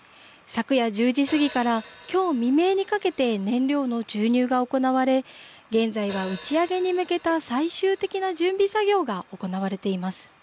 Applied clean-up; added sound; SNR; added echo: none; Hi-hat; 19 dB; none.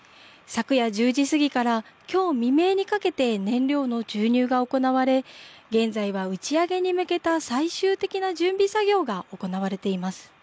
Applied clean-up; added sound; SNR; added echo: none; none; none; none.